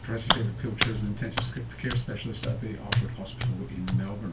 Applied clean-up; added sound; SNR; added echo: none; Hands; -4 dB; reverberation time 0.2 s.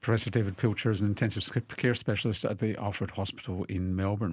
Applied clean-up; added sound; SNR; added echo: none; none; none; none.